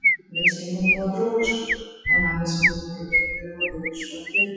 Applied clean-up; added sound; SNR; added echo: classical method WPE with log-MMSE.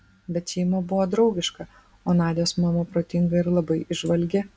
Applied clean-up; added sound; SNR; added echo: none; none; none; none.